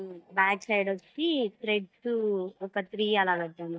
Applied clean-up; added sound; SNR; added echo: neural mask model DeepFilterNet 3.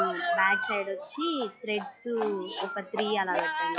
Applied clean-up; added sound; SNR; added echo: classical method log-MMSE.